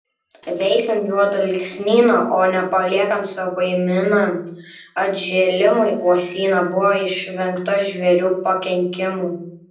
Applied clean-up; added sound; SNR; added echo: neural separator model SepFormer DNS4.